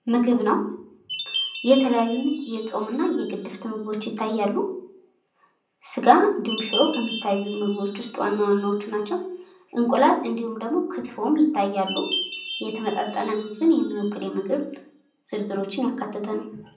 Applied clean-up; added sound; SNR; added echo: none; Chime; 13 dB; reverberation time 0.6 s.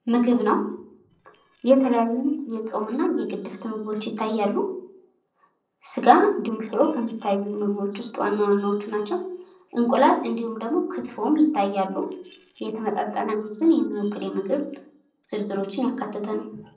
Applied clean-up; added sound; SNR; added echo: neural separator model SepFormer DNS4.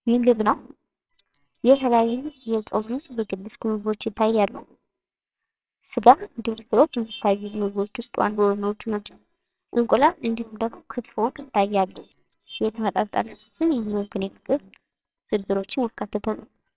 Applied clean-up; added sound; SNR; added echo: neural separator model SepFormer WHAMR!.